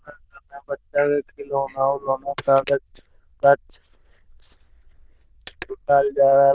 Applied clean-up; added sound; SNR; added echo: neural diffusion model UNIVERSE++.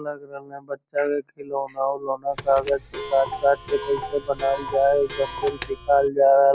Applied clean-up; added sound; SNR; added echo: none; Clock; 12 dB; none.